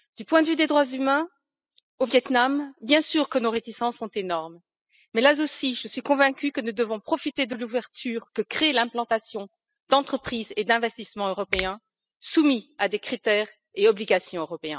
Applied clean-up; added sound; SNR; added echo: classical method spectral subtraction.